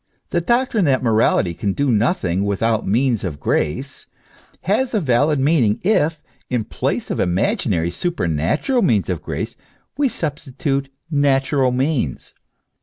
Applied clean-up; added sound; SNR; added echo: none; none; none; none.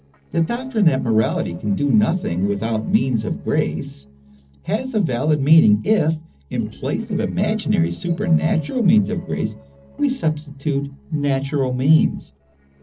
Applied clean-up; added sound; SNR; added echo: neural separator model SepFormer DNS4.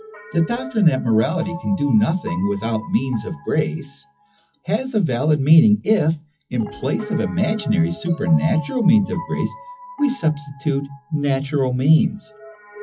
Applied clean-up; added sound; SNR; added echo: classical method WPE with log-MMSE.